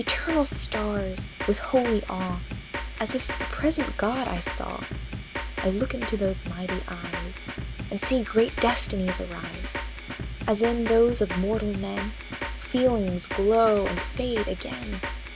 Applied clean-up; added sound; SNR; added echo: none; Drum kit; 6 dB; none.